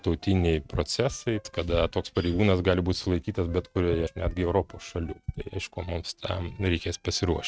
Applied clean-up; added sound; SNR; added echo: neural mask model RNNoise.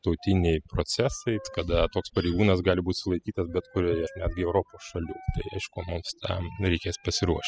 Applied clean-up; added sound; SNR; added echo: classical method spectral subtraction.